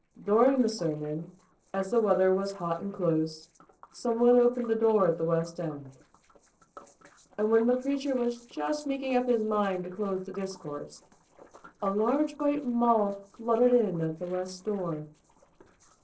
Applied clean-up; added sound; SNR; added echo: neural separator model SepFormer DNS4.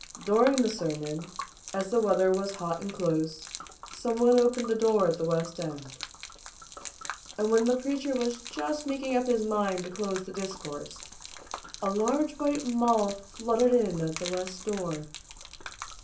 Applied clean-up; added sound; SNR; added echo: none; Gurgling / Liquid; 14 dB; reverberation time 0.3 s.